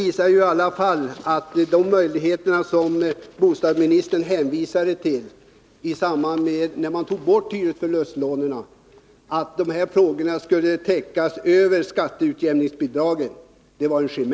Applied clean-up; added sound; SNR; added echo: none; none; none; none.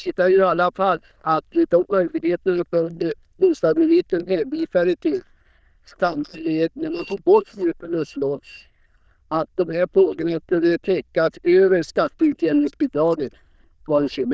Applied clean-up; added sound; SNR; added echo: neural diffusion model UNIVERSE++.